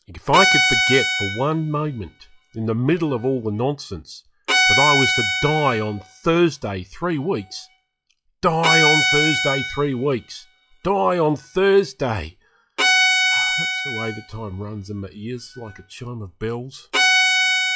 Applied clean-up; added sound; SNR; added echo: classical method log-MMSE.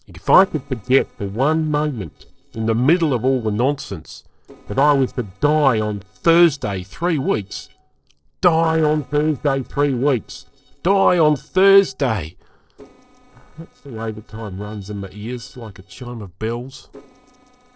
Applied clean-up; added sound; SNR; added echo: neural separator model SepFormer DNS4.